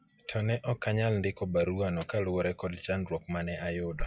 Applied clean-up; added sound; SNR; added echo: classical method log-MMSE.